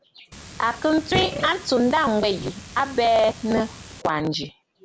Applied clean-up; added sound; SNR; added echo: none; Burping, eructation; 12 dB; none.